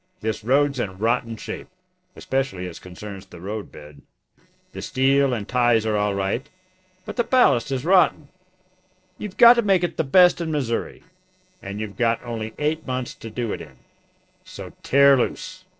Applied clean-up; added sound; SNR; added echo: neural separator model SepFormer DNS4.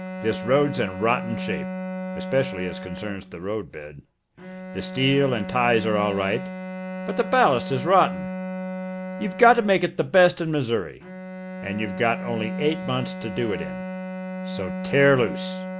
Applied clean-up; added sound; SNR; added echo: none; Bowed string instrument; 8 dB; none.